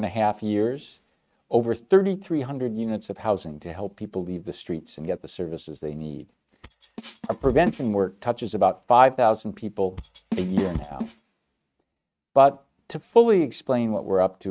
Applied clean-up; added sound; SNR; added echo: neural mask model RNNoise.